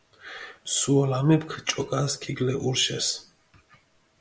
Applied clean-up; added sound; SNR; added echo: none; none; none; none.